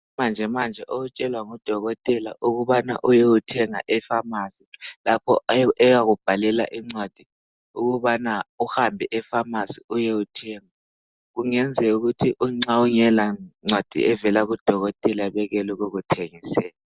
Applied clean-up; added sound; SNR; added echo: none; none; none; none.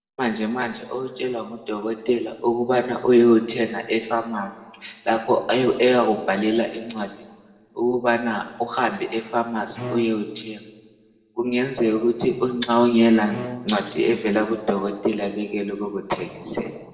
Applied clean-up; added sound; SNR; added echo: neural separator model SepFormer DNS4.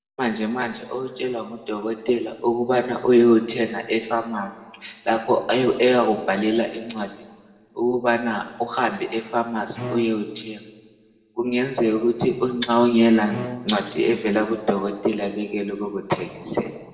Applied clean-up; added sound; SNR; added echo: none; Bowed string instrument; 14 dB; reverberation time 1.3 s.